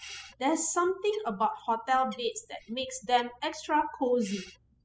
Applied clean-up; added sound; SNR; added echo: classical method spectral subtraction.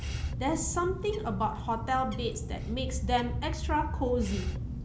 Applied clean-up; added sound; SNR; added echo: none; Bird; 2 dB; none.